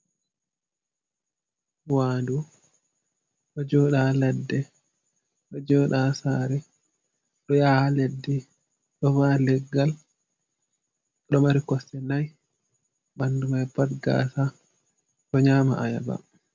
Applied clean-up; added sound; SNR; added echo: none; none; none; none.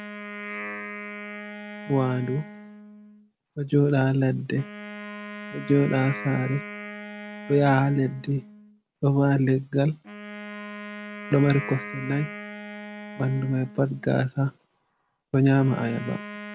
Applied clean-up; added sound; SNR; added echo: none; Wind instrument, woodwind instrument; 13 dB; none.